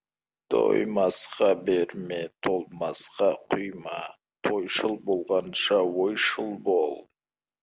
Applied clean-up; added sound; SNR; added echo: none; none; none; none.